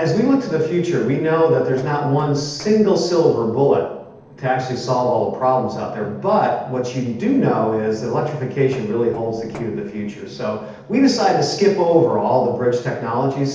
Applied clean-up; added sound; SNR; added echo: neural separator model SepFormer DNS4.